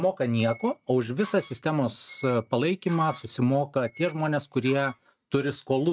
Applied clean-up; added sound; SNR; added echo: neural mask model RNNoise.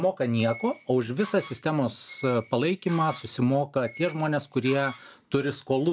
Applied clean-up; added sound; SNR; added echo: none; Door; 19 dB; none.